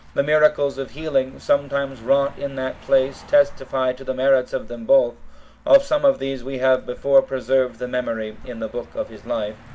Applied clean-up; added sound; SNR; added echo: none; Car passing by; 20 dB; none.